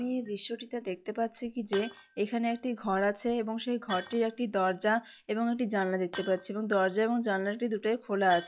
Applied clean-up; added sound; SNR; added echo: classical method log-MMSE.